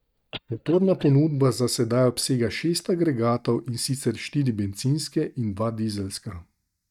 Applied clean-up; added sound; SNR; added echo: neural mask model DeepFilterNet 3.